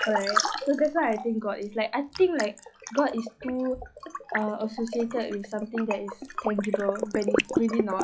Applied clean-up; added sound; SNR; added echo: classical method log-MMSE.